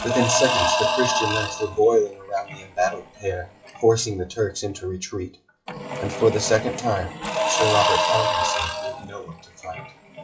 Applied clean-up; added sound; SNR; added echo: classical method WPE with log-MMSE.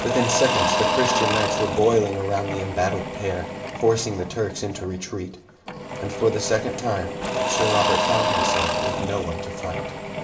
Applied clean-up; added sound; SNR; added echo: none; Engine / Drill / Mechanisms; 0 dB; reverberation time 0.8 s.